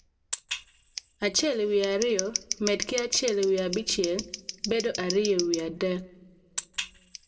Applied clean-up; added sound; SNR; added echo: none; Scissors; 10 dB; reverberation time 0.5 s.